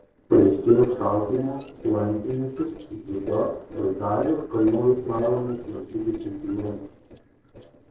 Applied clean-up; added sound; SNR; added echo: neural separator model SepFormer DNS4.